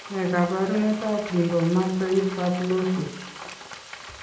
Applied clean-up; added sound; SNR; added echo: none; Frying (food); 14 dB; reverberation time 0.8 s.